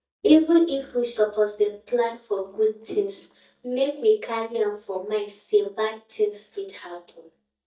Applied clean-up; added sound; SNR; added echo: neural mask model DeepFilterNet 3.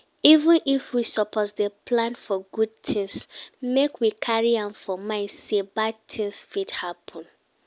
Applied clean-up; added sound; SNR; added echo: none; none; none; none.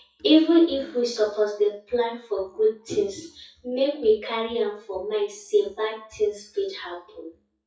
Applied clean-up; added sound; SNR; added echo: classical method WPE with log-MMSE.